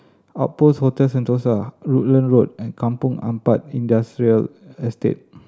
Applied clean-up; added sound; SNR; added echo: none; none; none; none.